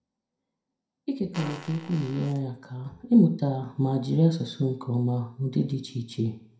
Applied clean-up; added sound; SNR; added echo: none; Fart; 15 dB; reverberation time 0.4 s.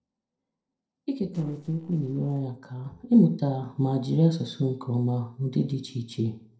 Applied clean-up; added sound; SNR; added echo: neural separator model SepFormer DNS4.